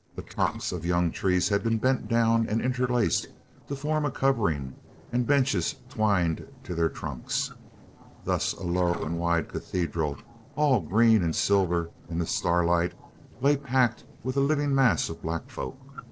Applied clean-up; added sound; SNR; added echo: neural separator model SepFormer DNS4.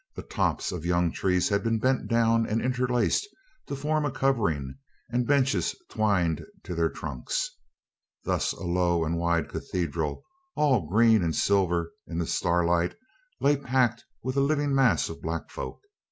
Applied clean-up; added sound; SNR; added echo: none; none; none; none.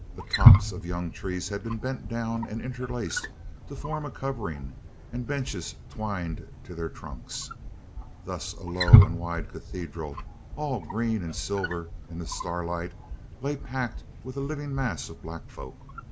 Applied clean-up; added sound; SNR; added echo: none; Wild animals; -5 dB; none.